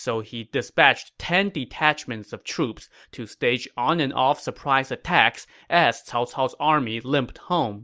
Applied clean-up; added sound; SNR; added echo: none; none; none; none.